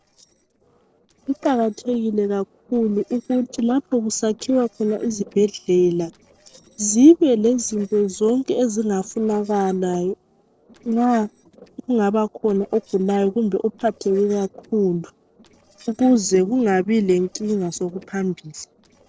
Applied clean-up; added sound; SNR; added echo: neural separator model SepFormer DNS4.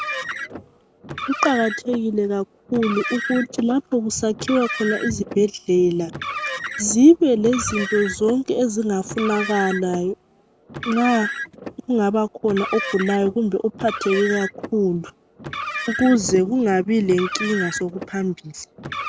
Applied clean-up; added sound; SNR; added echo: none; Car; 10 dB; none.